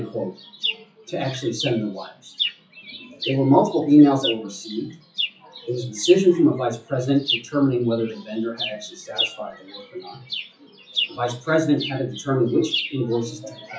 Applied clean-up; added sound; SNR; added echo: classical method WPE with log-MMSE.